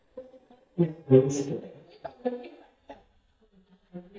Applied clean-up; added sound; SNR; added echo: neural mask model DeepFilterNet 3.